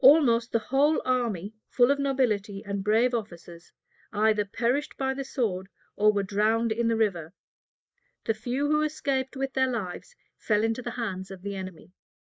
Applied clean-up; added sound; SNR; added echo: neural mask model Resemble Enhance denoiser.